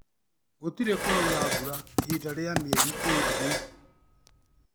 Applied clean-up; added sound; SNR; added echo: none; Dishes, pots, and pans + Writing; -4 dB; none.